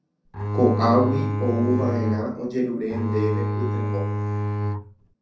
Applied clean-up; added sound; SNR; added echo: none; Bowed string instrument; 1 dB; reverberation time 0.6 s.